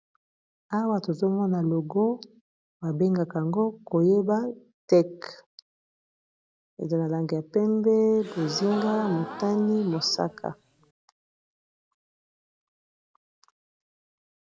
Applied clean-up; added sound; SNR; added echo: none; Crowd / Gasp; 11 dB; none.